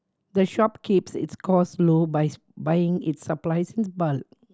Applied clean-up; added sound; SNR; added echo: none; none; none; none.